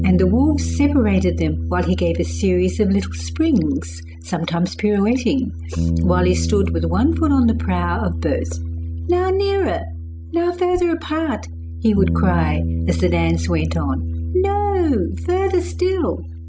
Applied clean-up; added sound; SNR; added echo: none; Bass guitar; 3 dB; none.